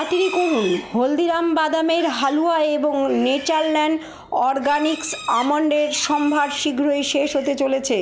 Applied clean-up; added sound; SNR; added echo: none; Livestock, farm animals, working animals; 18 dB; none.